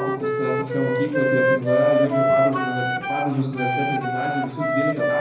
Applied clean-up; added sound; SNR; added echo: none; Wind instrument, woodwind instrument; -3 dB; reverberation time 1.0 s.